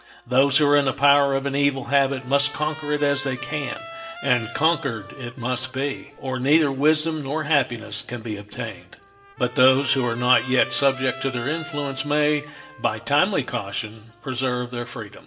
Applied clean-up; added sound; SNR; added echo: none; Trumpet; 17 dB; reverberation time 1.0 s.